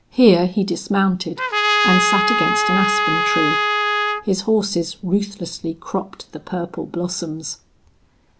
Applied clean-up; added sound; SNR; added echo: none; Trumpet; -2 dB; none.